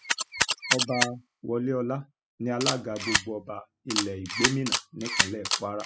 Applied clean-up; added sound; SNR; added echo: classical method spectral subtraction.